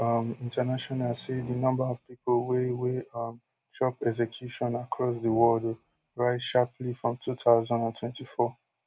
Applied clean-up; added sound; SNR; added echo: none; Brass instrument; 20 dB; none.